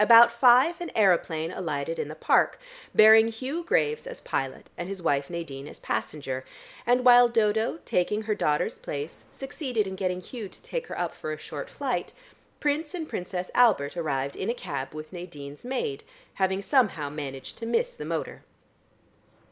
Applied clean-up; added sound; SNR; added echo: none; none; none; none.